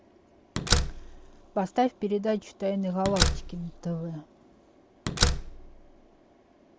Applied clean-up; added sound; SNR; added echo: none; Slam; -2 dB; none.